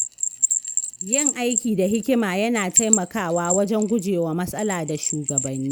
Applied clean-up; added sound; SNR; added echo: none; Bell; 3 dB; none.